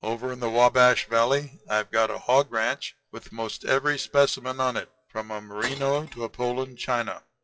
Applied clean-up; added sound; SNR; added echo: classical method WPE with log-MMSE.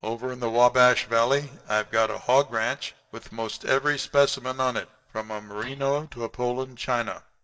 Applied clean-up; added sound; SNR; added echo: neural mask model DeepFilterNet 3.